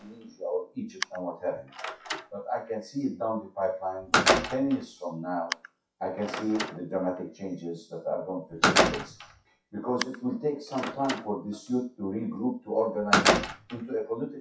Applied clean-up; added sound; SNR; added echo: classical method WPE with log-MMSE.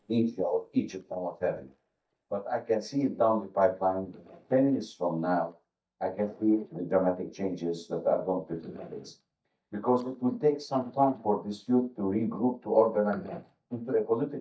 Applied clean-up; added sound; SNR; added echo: neural mask model DeepFilterNet 3.